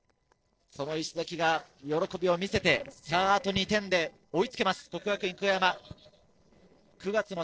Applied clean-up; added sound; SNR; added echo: neural separator model SepFormer DNS4.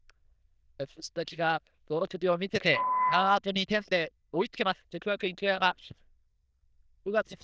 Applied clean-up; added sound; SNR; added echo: neural diffusion model UNIVERSE++.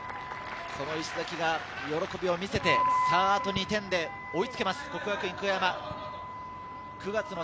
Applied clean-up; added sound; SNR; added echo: none; Wind instrument, woodwind instrument; 4 dB; none.